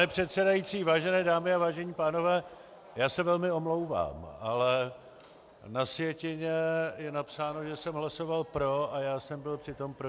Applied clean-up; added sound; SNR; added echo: none; none; none; none.